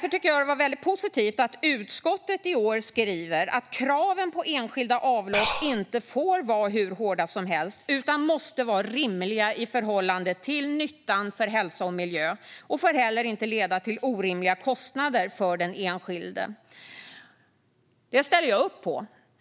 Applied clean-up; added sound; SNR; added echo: none; Breathing; 2 dB; none.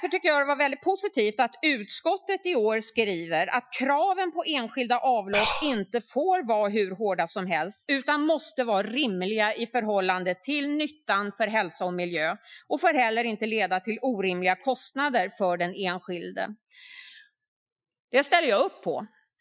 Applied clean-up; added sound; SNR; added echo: classical method Wiener filter.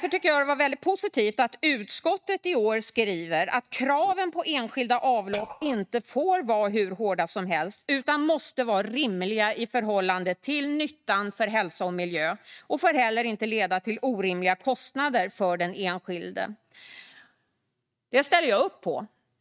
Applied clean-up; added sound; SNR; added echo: neural mask model RNNoise.